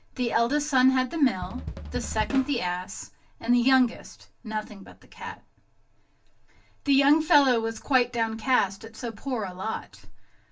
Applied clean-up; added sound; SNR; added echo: none; Drum kit; 10 dB; reverberation time 0.2 s.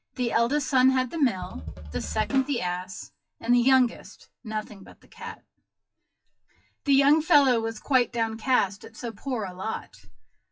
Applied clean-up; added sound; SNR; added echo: classical method WPE with log-MMSE.